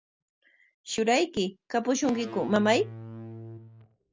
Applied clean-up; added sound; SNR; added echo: none; Electric guitar / Bass guitar; 13 dB; none.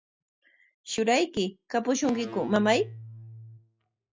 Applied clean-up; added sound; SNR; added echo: classical method log-MMSE.